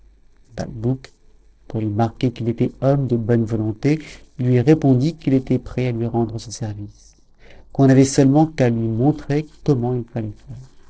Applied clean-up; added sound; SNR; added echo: neural separator model SepFormer DNS4.